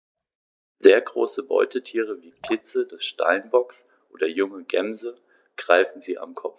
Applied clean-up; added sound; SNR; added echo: neural mask model DeepFilterNet 3.